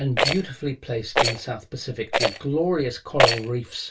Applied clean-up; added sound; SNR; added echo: none; Rattle; -2 dB; reverberation time 0.2 s.